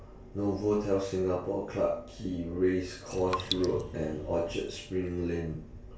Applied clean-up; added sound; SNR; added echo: none; Raindrop; 8 dB; reverberation time 0.2 s.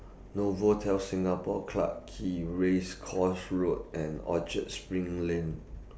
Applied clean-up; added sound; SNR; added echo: none; none; none; none.